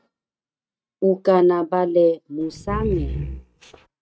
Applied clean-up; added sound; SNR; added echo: neural mask model RNNoise.